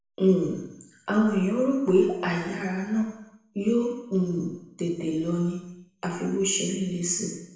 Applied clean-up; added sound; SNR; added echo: none; none; none; reverberation time 0.8 s.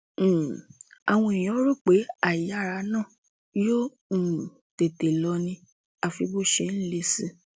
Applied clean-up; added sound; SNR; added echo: none; none; none; none.